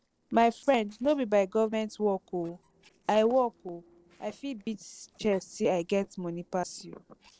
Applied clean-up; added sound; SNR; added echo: neural separator model SepFormer DNS4.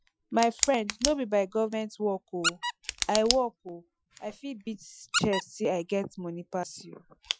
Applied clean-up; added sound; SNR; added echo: classical method Wiener filter.